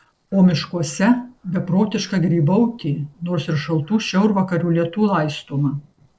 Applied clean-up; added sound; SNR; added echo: neural separator model SepFormer DNS4.